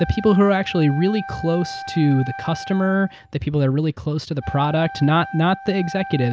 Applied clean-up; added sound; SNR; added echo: none; Wind instrument, woodwind instrument; 14 dB; none.